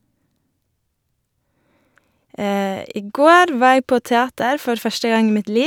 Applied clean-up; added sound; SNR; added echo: none; none; none; none.